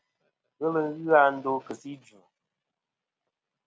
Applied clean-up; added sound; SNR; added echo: none; none; none; none.